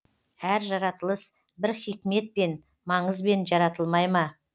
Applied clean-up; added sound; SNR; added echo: none; none; none; none.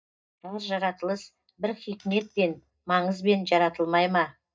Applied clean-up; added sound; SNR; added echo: neural mask model DeepFilterNet 3.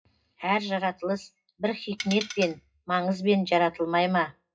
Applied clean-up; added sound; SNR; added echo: classical method WPE with log-MMSE.